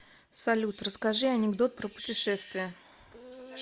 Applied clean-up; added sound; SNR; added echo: none; none; none; none.